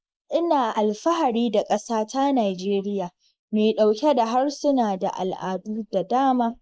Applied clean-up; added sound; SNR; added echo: neural mask model Resemble Enhance denoiser.